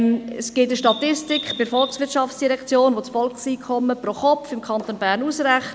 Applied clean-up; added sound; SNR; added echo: none; Bird vocalization, bird call, bird song; 10 dB; none.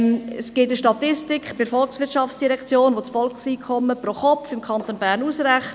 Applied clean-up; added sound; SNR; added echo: none; none; none; none.